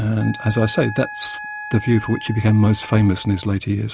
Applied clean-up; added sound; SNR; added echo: none; Wind instrument, woodwind instrument; 15 dB; none.